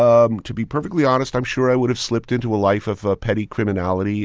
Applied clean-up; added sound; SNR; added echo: none; none; none; none.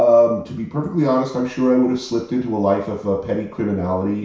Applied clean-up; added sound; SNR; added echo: none; none; none; reverberation time 0.6 s.